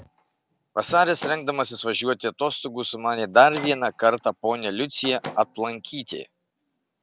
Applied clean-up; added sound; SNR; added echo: none; Microwave oven; 19 dB; none.